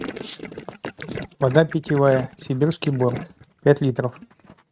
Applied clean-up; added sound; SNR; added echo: neural mask model RNNoise.